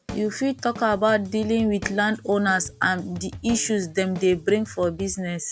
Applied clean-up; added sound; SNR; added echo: none; Drum kit; 16 dB; none.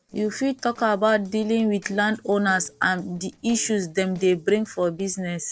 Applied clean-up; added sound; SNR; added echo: neural separator model SepFormer DNS4.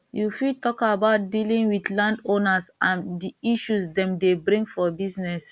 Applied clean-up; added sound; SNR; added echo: none; none; none; none.